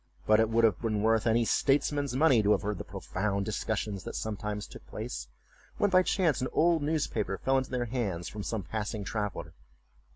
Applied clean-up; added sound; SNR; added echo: none; none; none; none.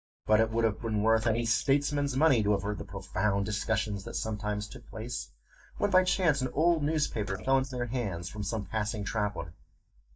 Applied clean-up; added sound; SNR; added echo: neural mask model DeepFilterNet 3.